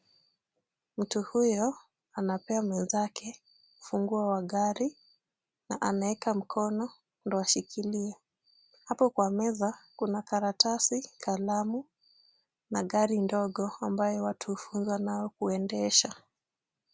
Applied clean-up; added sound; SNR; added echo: none; none; none; none.